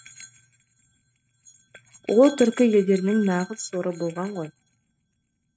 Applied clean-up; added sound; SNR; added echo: neural mask model RNNoise.